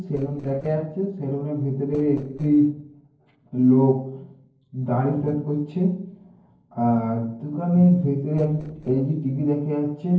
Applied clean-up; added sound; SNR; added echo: neural separator model SepFormer DNS4.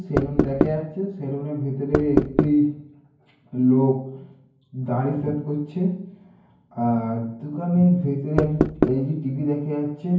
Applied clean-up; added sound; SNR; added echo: none; Knock; -2 dB; reverberation time 0.9 s.